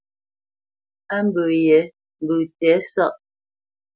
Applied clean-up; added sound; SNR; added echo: none; none; none; none.